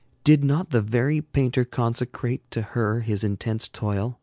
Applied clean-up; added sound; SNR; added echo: none; none; none; none.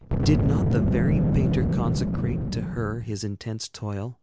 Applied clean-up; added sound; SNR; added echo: none; Boom; -4 dB; none.